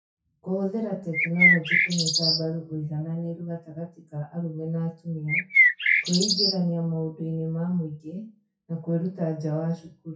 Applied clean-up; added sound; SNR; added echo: classical method WPE with log-MMSE.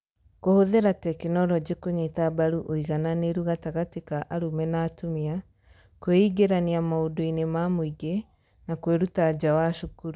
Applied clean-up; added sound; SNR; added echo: none; none; none; none.